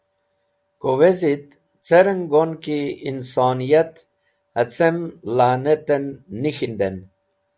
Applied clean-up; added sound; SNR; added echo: none; none; none; none.